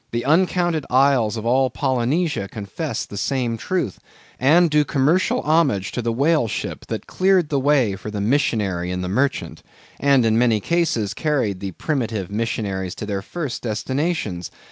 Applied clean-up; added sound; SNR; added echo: none; none; none; none.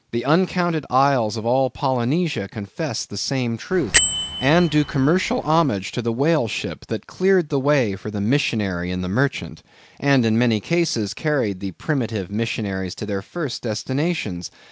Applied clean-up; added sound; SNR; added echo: none; Bell; 3 dB; none.